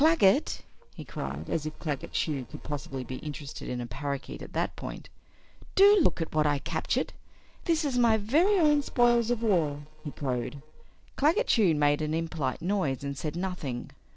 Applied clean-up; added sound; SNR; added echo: neural separator model SepFormer DNS4.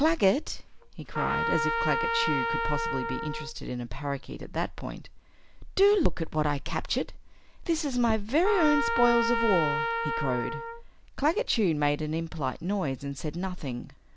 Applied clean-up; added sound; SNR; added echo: none; Trumpet; 2 dB; none.